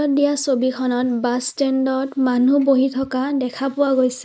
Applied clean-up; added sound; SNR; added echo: neural mask model Resemble Enhance denoiser.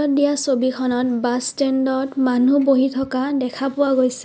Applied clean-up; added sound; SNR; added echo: none; none; none; none.